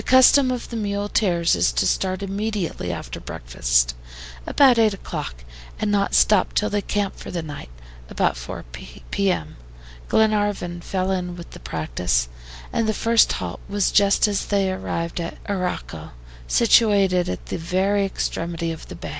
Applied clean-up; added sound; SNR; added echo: none; none; none; none.